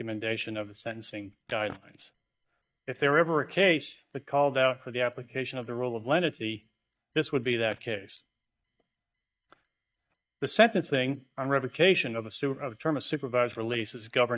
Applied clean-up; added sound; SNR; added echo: neural mask model DeepFilterNet 3.